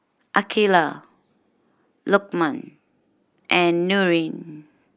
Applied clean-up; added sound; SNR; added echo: neural mask model Resemble Enhance denoiser.